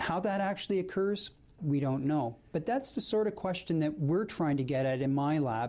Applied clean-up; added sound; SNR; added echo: none; none; none; none.